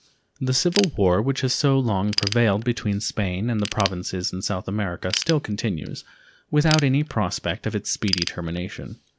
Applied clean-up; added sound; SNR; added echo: none; Ratchet, pawl / Tools; 11 dB; none.